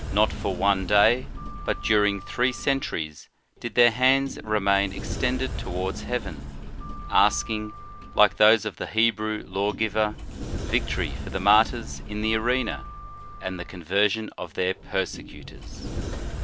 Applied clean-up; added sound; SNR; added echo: none; Sliding door; 8 dB; none.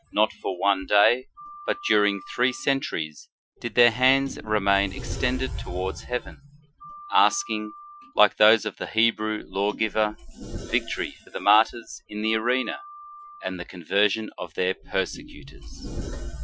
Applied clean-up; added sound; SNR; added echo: classical method Wiener filter.